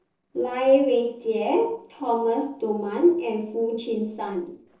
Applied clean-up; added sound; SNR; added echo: neural separator model SepFormer DNS4.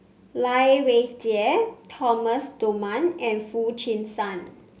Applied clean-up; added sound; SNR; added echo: none; none; none; none.